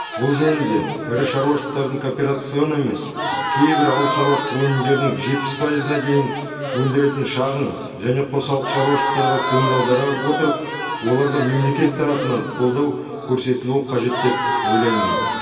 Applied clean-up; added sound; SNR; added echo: none; Crowd; 5 dB; reverberation time 2.5 s.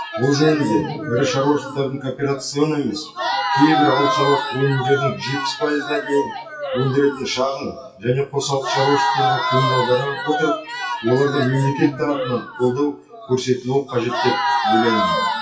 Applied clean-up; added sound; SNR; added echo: classical method WPE with log-MMSE.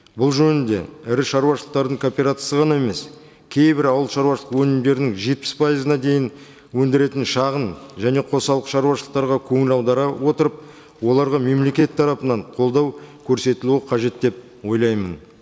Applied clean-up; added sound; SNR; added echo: none; none; none; none.